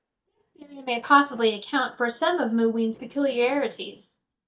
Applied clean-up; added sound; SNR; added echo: neural mask model DeepFilterNet 3.